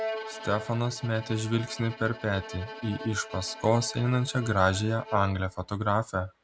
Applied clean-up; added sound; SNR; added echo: none; Bowed string instrument; 13 dB; none.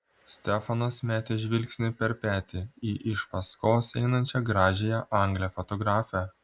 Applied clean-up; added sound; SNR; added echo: none; none; none; none.